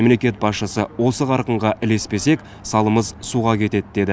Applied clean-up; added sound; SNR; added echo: none; none; none; none.